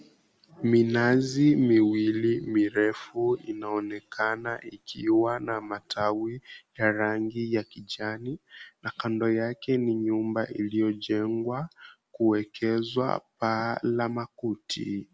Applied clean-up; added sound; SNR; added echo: none; none; none; none.